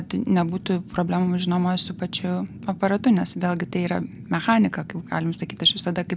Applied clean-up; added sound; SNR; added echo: none; Fire; 16 dB; none.